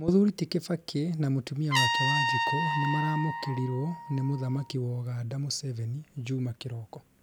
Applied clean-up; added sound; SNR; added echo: none; Trumpet; 4 dB; none.